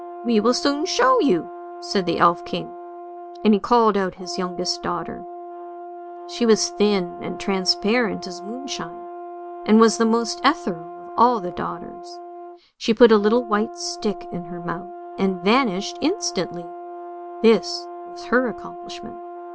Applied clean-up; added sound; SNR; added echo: none; Brass instrument; 13 dB; none.